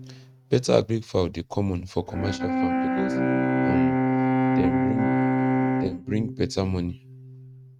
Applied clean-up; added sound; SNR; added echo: neural mask model RNNoise.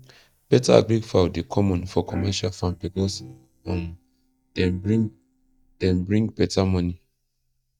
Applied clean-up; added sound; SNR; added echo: neural mask model DeepFilterNet 3.